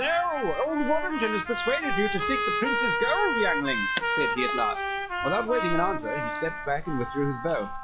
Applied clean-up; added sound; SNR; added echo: classical method log-MMSE.